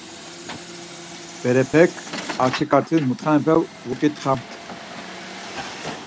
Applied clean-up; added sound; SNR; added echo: none; Truck; 12 dB; none.